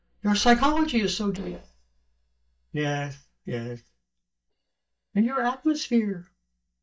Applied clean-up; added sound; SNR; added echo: neural mask model DeepFilterNet 3.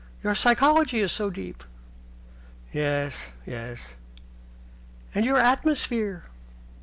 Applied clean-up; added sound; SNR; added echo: none; none; none; none.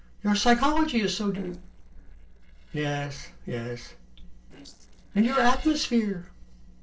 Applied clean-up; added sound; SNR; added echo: neural separator model SepFormer DNS4.